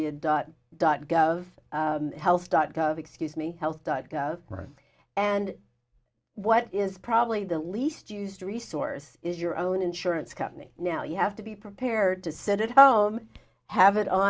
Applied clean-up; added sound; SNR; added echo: none; none; none; none.